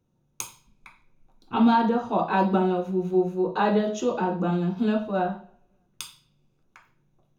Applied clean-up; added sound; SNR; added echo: none; none; none; reverberation time 0.5 s.